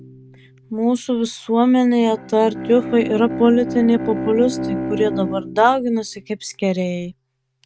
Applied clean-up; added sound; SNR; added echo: neural mask model RNNoise.